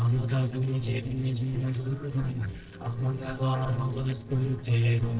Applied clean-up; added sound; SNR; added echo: neural separator model SepFormer DNS4.